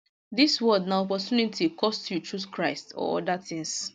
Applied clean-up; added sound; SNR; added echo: none; none; none; none.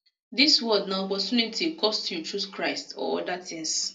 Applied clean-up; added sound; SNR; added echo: none; none; none; reverberation time 0.2 s.